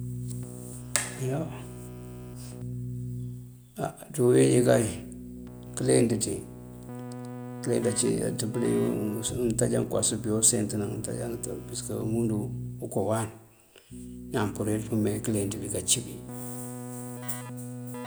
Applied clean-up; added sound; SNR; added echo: none; Keyboard (musical); 10 dB; none.